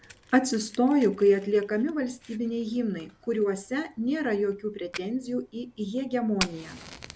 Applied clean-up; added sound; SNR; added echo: none; Fire; 17 dB; none.